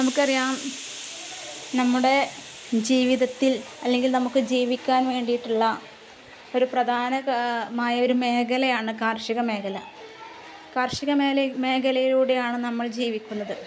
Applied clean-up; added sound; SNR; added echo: none; Hiss; 20 dB; none.